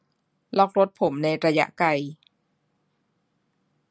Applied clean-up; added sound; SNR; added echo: none; none; none; none.